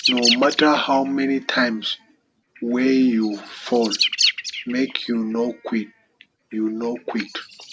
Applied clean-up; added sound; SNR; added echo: none; Bird; 6 dB; none.